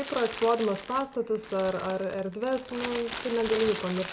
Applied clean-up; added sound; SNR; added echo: none; Crumpling, crinkling; 11 dB; none.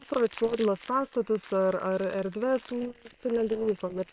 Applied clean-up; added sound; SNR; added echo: neural separator model SepFormer WHAM!.